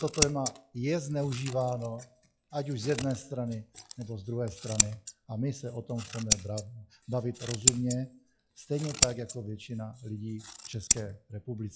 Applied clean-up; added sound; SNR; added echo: classical method log-MMSE.